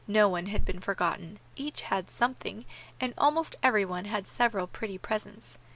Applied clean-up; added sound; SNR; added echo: none; none; none; none.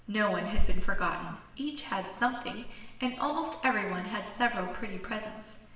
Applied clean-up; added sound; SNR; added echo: none; none; none; reverberation time 1.0 s.